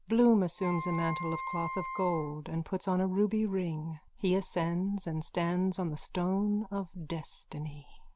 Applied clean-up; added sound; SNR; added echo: none; Wind instrument, woodwind instrument; 9 dB; none.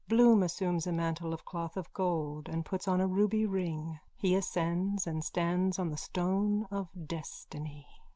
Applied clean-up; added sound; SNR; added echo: none; none; none; none.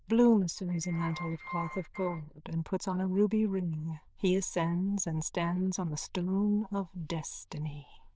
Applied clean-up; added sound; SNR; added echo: neural diffusion model UNIVERSE++.